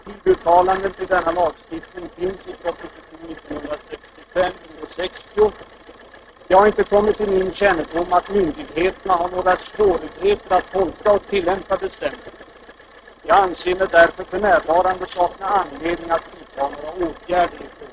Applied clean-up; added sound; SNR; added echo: neural mask model RNNoise.